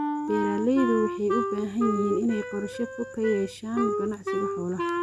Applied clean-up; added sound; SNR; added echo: none; Wind instrument, woodwind instrument; 3 dB; none.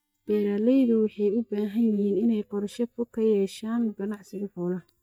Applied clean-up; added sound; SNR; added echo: neural mask model DeepFilterNet 3.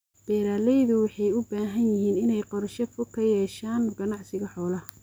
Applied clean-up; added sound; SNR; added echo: none; none; none; none.